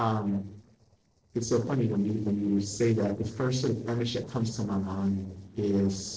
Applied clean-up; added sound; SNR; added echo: neural separator model SepFormer DNS4.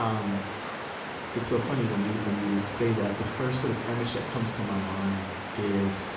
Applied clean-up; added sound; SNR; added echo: none; Waves, surf; 6 dB; reverberation time 0.9 s.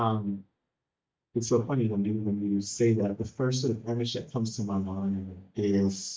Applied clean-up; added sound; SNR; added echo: neural mask model DeepFilterNet 3.